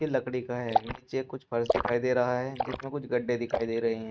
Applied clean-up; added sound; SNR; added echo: neural mask model RNNoise.